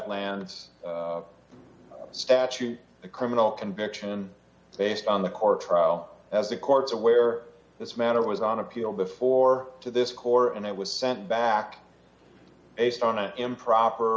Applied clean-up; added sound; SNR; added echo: none; none; none; none.